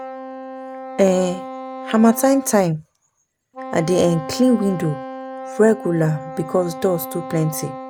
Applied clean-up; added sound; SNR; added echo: none; Wind instrument, woodwind instrument; 12 dB; none.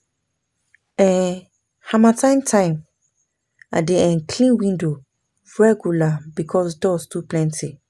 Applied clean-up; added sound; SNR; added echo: none; none; none; none.